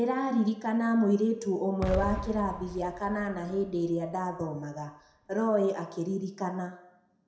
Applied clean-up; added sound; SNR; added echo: none; Explosion; 11 dB; reverberation time 0.6 s.